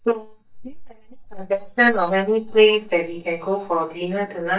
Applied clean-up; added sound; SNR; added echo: neural mask model DeepFilterNet 3.